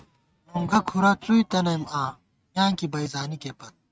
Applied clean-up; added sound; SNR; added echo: neural mask model RNNoise.